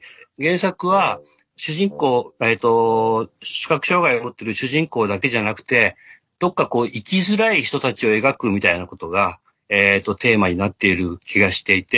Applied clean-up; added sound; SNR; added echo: neural separator model SepFormer DNS4.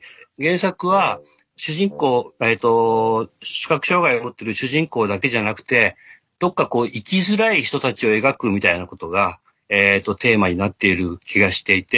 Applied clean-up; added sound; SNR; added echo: none; Wind instrument, woodwind instrument; 19 dB; none.